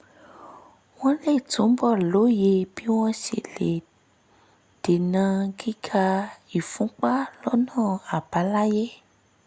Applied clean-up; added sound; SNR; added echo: none; none; none; none.